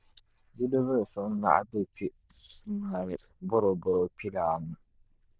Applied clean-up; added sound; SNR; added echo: neural diffusion model UNIVERSE++.